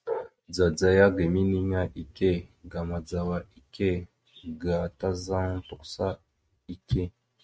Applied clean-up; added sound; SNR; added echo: neural mask model RNNoise.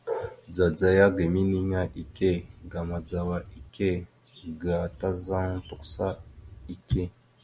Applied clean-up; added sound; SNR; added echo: none; Wind; 19 dB; none.